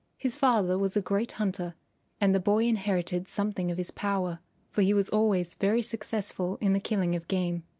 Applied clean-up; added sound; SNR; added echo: none; none; none; none.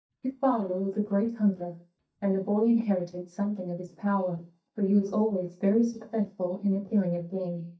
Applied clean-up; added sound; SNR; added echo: neural mask model DeepFilterNet 3.